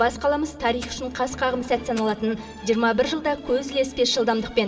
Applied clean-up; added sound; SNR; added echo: none; Coin (dropping); 19 dB; reverberation time 2.3 s.